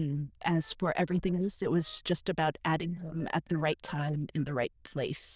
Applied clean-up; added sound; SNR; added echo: neural diffusion model UNIVERSE++.